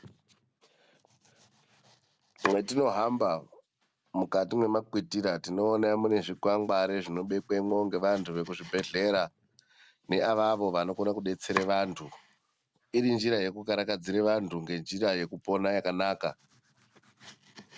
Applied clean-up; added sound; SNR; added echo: none; Domestic sounds, home sounds; 17 dB; none.